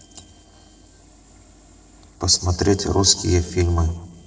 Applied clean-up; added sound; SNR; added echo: neural separator model SepFormer DNS4.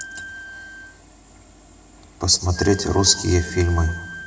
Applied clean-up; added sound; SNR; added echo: none; Wind instrument, woodwind instrument; 15 dB; reverberation time 1.9 s.